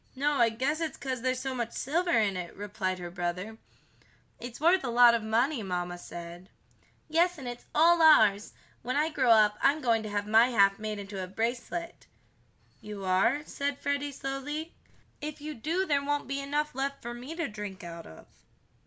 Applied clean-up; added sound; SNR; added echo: none; none; none; none.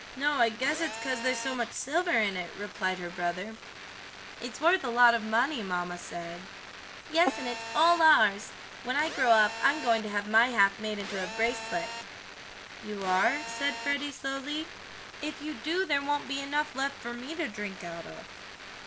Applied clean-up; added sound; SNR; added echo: none; Telephone; 11 dB; none.